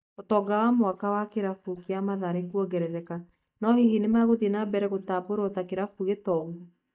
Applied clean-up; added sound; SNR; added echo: neural mask model DeepFilterNet 3.